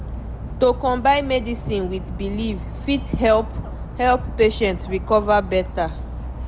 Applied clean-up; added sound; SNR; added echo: none; Dog; 8 dB; none.